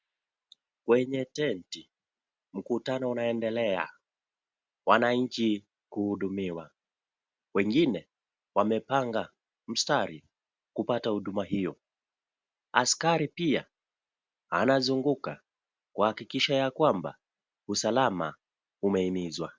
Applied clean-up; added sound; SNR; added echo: none; none; none; none.